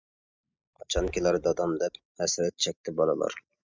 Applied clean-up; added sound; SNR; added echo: neural mask model DeepFilterNet 3.